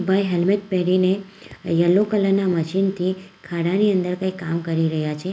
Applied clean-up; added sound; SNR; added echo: none; none; none; none.